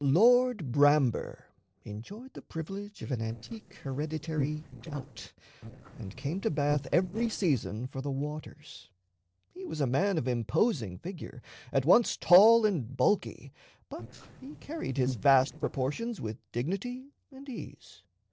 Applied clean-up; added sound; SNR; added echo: neural separator model SepFormer DNS4.